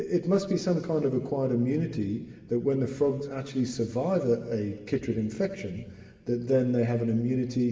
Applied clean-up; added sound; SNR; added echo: none; none; none; reverberation time 2.2 s.